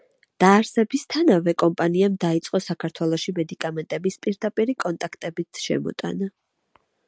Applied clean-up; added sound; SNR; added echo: none; none; none; none.